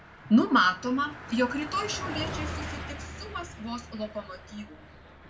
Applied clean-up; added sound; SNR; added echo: none; Car passing by; 10 dB; reverberation time 0.2 s.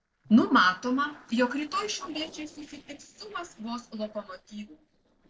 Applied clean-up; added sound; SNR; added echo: neural separator model SepFormer DNS4.